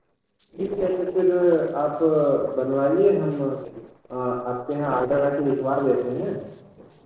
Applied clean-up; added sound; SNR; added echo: neural separator model SepFormer DNS4.